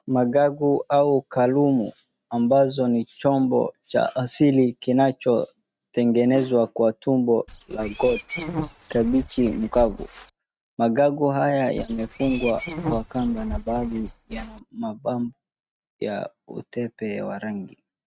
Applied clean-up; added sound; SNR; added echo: neural mask model RNNoise.